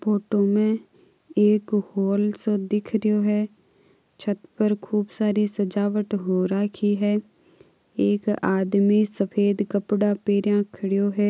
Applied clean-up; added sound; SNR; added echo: none; none; none; none.